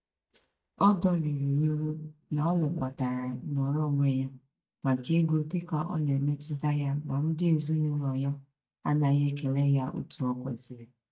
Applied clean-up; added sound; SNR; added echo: neural mask model DeepFilterNet 3.